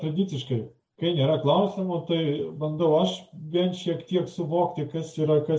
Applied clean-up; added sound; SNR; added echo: none; none; none; none.